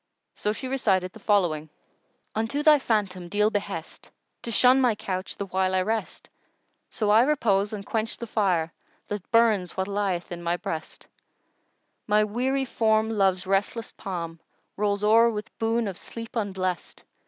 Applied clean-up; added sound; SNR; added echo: none; none; none; none.